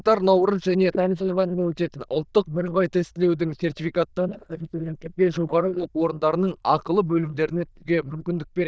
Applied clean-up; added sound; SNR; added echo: neural diffusion model UNIVERSE++.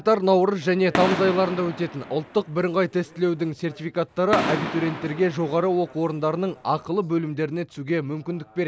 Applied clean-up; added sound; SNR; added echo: none; Fireworks; 9 dB; none.